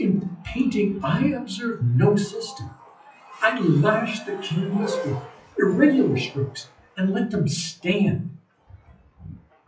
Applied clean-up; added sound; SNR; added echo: classical method WPE with log-MMSE.